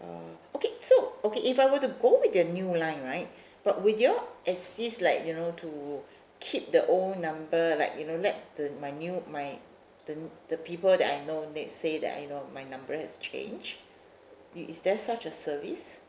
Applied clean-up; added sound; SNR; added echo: none; none; none; none.